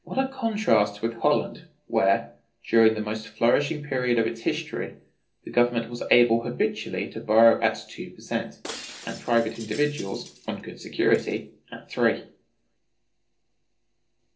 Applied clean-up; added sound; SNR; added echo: neural separator model SepFormer DNS4.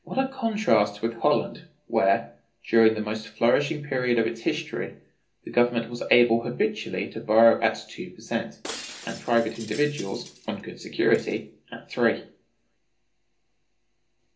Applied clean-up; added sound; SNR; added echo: none; Shatter; 17 dB; reverberation time 0.3 s.